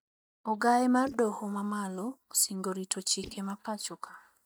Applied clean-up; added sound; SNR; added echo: neural mask model DeepFilterNet 3.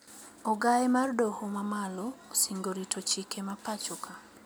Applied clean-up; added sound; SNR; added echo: none; none; none; none.